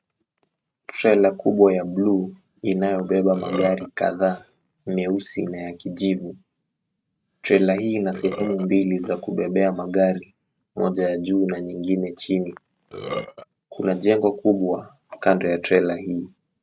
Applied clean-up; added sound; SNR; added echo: neural mask model RNNoise.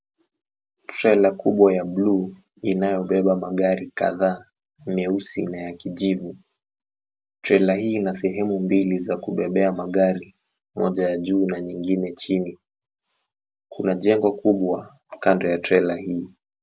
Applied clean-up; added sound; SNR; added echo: none; none; none; none.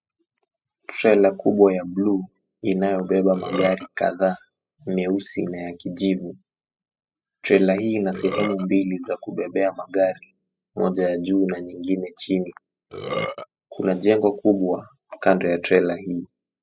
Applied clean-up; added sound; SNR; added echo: classical method spectral subtraction.